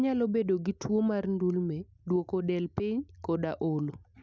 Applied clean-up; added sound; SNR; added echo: none; none; none; none.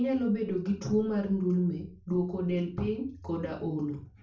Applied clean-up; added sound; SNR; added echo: none; none; none; reverberation time 0.3 s.